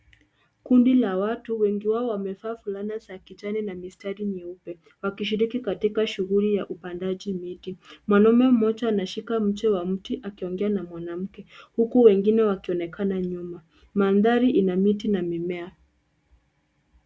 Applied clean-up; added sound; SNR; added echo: none; none; none; none.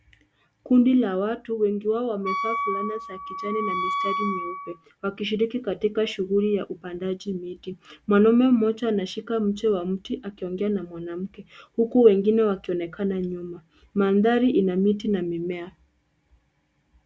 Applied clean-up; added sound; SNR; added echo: none; Wind instrument, woodwind instrument; 5 dB; none.